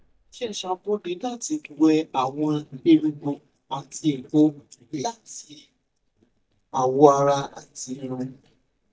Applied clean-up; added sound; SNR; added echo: neural mask model DeepFilterNet 3.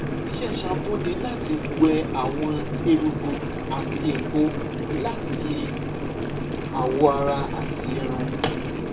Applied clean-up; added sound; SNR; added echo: none; Boiling; 1 dB; reverberation time 0.4 s.